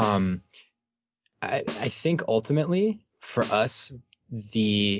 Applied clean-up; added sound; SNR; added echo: none; Snare drum; 15 dB; none.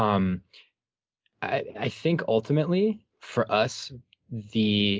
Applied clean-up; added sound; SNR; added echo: none; none; none; none.